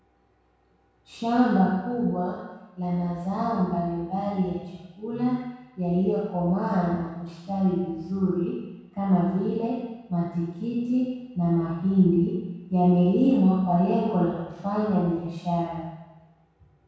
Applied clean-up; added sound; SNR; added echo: none; none; none; reverberation time 1.1 s.